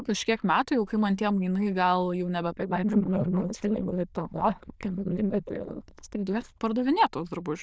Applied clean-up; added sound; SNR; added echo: neural diffusion model UNIVERSE++.